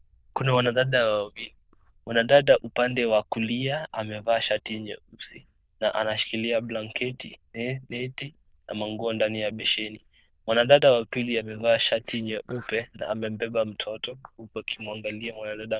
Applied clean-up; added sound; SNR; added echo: neural diffusion model UNIVERSE++.